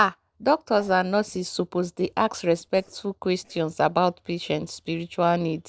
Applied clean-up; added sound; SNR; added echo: neural separator model SepFormer DNS4.